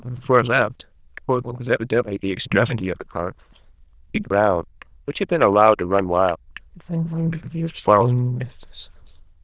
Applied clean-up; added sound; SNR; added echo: neural diffusion model UNIVERSE++.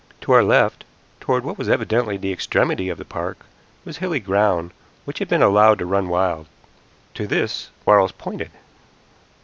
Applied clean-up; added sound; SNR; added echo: none; none; none; none.